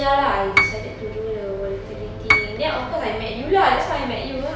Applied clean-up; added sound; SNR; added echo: none; Piano; 3 dB; none.